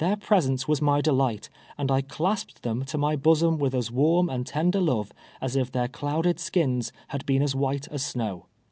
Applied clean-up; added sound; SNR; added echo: none; none; none; none.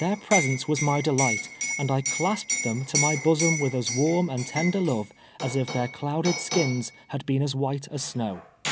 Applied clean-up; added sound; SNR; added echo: none; Liquid; 6 dB; none.